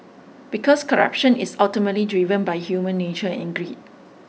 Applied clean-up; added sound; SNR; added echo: none; none; none; none.